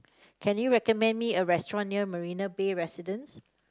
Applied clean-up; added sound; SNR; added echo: none; none; none; none.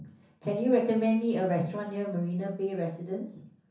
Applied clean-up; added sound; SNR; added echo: none; none; none; reverberation time 0.6 s.